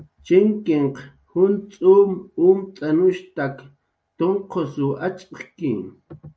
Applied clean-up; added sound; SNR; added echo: none; none; none; none.